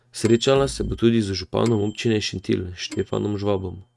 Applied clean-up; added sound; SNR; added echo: neural mask model RNNoise.